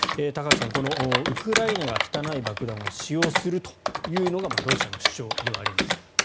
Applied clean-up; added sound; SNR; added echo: none; Computer keyboard; -1 dB; none.